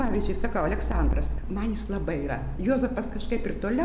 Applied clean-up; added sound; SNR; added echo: none; none; none; none.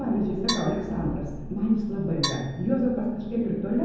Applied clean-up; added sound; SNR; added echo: none; Percussion; 11 dB; reverberation time 0.9 s.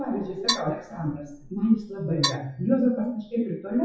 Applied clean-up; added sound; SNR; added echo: classical method WPE with log-MMSE.